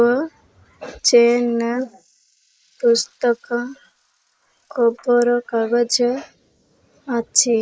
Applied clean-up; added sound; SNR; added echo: neural mask model Resemble Enhance denoiser.